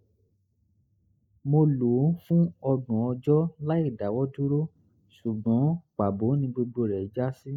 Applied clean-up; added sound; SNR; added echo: neural mask model Resemble Enhance denoiser.